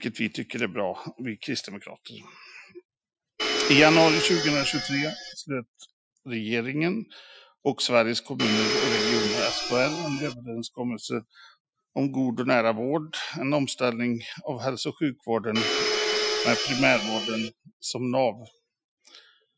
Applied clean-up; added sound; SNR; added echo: classical method Wiener filter.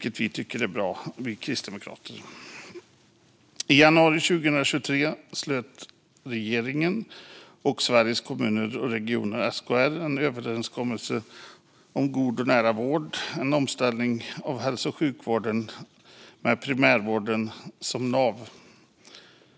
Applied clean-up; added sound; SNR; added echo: none; none; none; none.